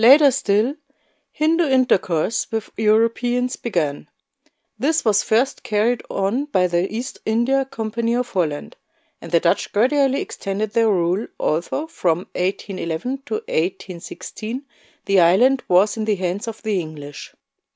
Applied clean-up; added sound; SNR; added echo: none; none; none; none.